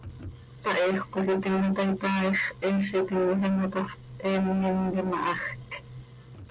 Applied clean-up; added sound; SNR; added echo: none; none; none; none.